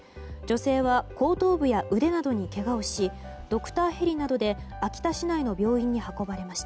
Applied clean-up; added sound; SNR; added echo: none; none; none; none.